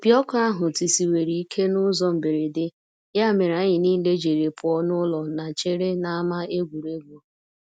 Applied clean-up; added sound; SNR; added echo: none; none; none; none.